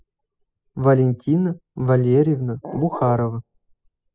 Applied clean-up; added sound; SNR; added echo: classical method spectral subtraction.